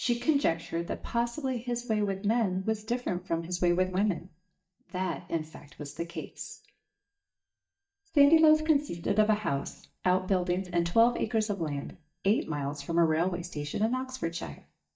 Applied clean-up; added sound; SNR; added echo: neural mask model DeepFilterNet 3.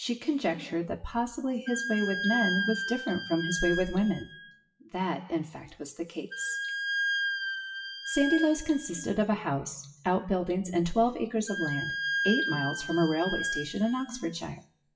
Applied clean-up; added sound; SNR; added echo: classical method WPE with log-MMSE.